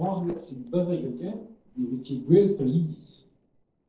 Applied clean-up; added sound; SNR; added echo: neural separator model SepFormer DNS4.